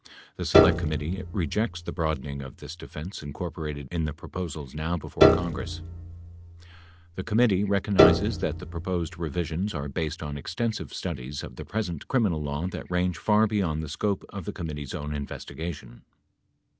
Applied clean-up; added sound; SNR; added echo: none; Piano; -2 dB; none.